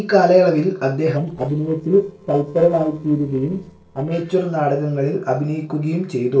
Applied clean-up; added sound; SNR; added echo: neural separator model SepFormer DNS4.